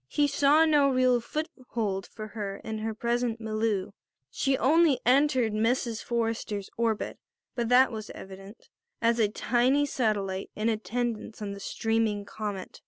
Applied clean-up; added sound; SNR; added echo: none; none; none; none.